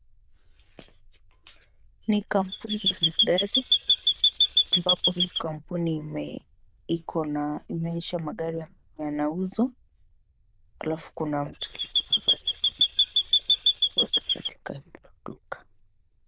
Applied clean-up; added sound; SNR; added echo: neural diffusion model UNIVERSE++.